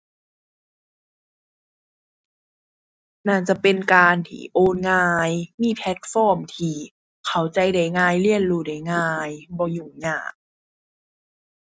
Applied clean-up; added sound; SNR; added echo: none; none; none; none.